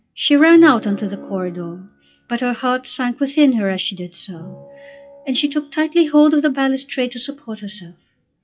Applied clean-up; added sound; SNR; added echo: classical method WPE with log-MMSE.